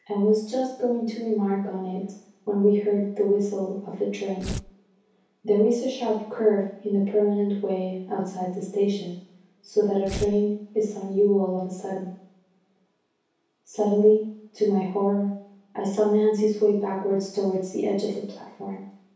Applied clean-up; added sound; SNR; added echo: none; Tearing; 8 dB; reverberation time 0.6 s.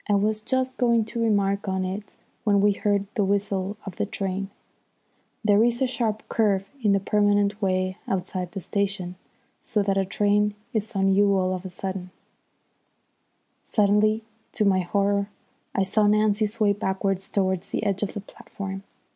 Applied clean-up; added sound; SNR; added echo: none; none; none; none.